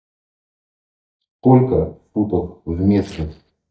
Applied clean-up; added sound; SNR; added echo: neural mask model DeepFilterNet 3.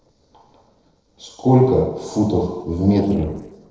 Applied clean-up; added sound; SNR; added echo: neural separator model SepFormer DNS4.